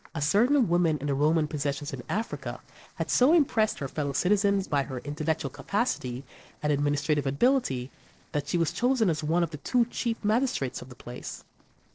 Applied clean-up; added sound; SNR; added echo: neural separator model SepFormer DNS4.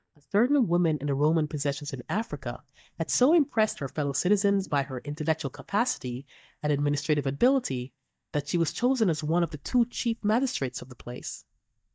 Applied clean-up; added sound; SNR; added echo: neural mask model DeepFilterNet 3.